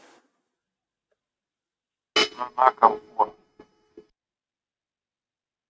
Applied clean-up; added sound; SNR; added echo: neural mask model RNNoise.